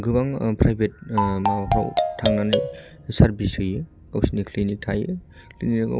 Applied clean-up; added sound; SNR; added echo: none; Marimba, xylophone; 1 dB; none.